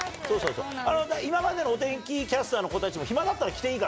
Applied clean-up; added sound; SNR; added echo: none; none; none; none.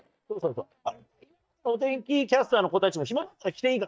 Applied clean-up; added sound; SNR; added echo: neural mask model DeepFilterNet 3.